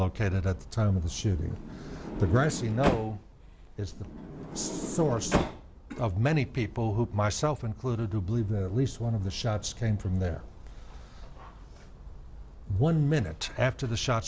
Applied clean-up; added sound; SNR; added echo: none; Sliding door; 5 dB; none.